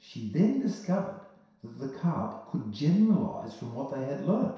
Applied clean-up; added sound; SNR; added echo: none; none; none; reverberation time 0.7 s.